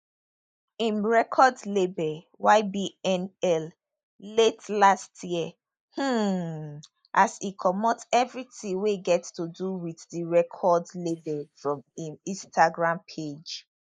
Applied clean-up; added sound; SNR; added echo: neural mask model Resemble Enhance denoiser.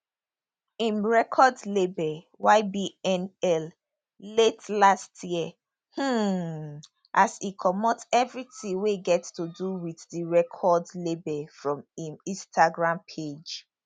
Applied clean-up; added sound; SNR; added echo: none; none; none; none.